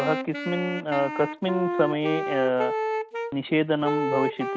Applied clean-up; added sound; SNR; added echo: none; Wind instrument, woodwind instrument; 3 dB; none.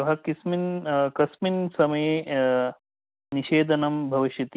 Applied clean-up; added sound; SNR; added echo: none; none; none; none.